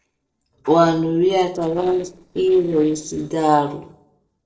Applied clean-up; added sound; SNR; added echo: neural separator model SepFormer DNS4.